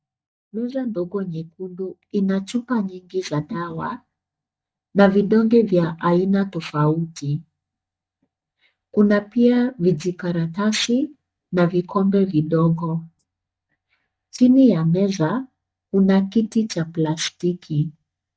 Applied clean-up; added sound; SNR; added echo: neural mask model DeepFilterNet 3.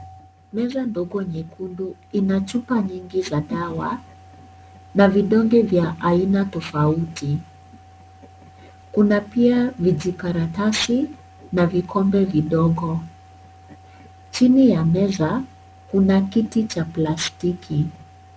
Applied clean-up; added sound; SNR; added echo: none; none; none; none.